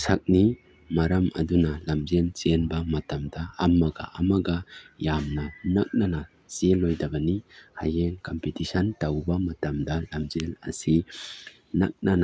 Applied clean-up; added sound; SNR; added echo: none; none; none; none.